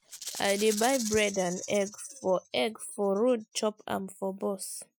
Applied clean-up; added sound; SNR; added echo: classical method Wiener filter.